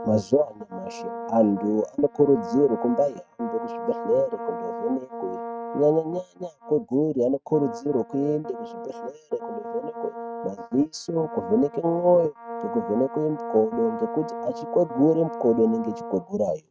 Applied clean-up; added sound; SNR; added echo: neural mask model RNNoise.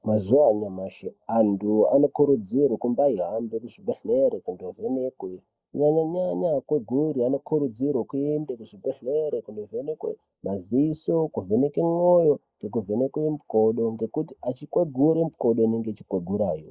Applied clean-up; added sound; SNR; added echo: neural mask model Resemble Enhance denoiser.